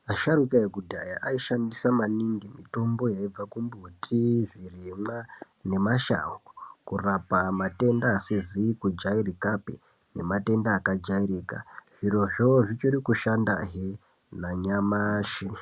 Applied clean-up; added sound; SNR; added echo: none; none; none; none.